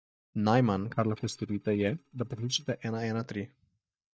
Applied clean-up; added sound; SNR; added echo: neural mask model DeepFilterNet 3.